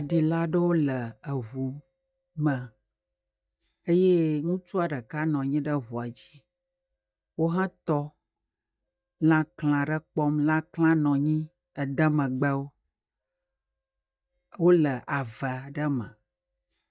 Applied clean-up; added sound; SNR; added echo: neural mask model DeepFilterNet 3.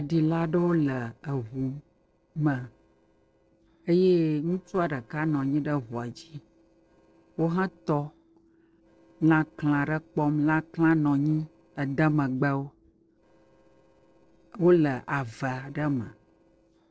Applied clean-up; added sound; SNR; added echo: neural separator model SepFormer DNS4.